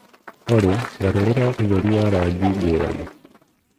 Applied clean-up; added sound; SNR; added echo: neural mask model RNNoise.